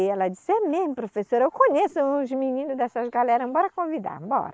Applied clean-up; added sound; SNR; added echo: neural mask model Resemble Enhance denoiser.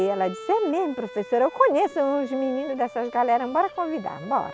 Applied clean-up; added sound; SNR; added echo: none; Bowed string instrument; 17 dB; none.